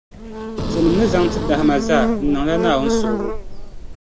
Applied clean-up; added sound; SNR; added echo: none; Boom + Buzz; 2 dB; none.